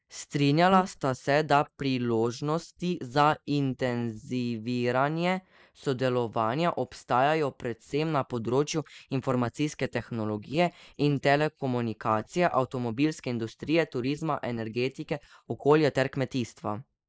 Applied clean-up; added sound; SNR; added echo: neural mask model Resemble Enhance denoiser.